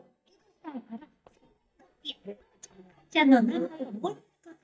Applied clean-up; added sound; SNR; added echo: neural mask model DeepFilterNet 3.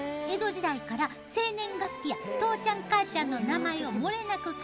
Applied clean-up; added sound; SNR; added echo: none; none; none; none.